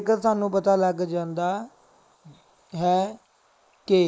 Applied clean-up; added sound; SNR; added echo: neural mask model Resemble Enhance denoiser.